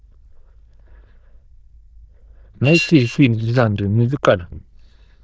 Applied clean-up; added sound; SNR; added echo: neural diffusion model UNIVERSE++.